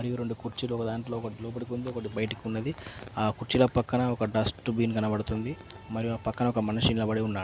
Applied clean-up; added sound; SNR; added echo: none; none; none; none.